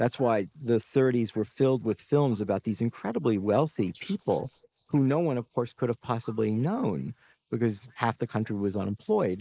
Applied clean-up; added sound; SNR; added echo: neural mask model Resemble Enhance denoiser.